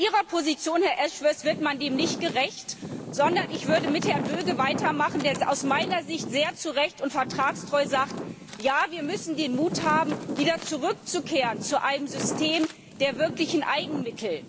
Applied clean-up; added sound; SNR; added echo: none; Wind; 8 dB; none.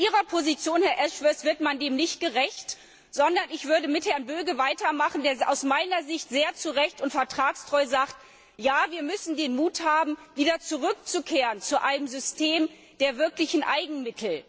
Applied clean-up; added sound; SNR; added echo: none; none; none; none.